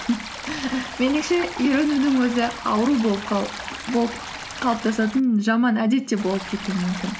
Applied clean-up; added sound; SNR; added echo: none; Stream; 12 dB; none.